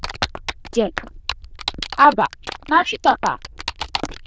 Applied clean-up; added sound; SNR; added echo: neural diffusion model UNIVERSE++.